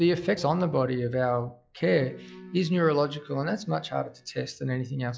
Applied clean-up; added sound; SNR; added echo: classical method log-MMSE.